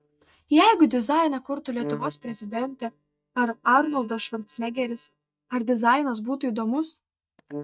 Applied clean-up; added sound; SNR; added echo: neural mask model DeepFilterNet 3.